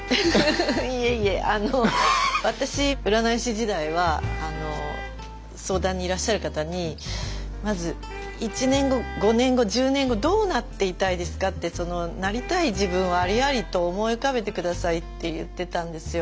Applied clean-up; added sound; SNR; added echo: none; Traffic noise, roadway noise / Vehicle horn, car horn, honking; 18 dB; none.